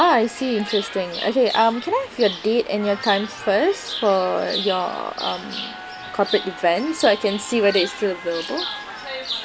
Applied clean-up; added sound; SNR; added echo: none; Chirp, tweet; 10 dB; none.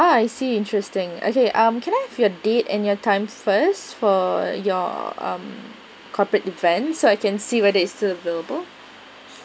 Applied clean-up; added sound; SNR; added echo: none; none; none; none.